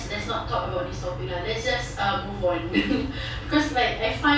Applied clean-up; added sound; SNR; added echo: none; none; none; reverberation time 0.3 s.